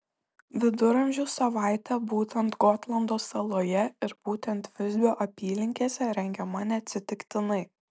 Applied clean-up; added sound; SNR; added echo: none; none; none; none.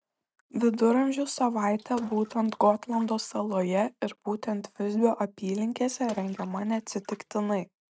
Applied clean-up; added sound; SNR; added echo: neural mask model RNNoise.